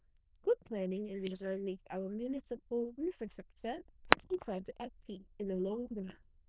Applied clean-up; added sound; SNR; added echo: neural diffusion model UNIVERSE++.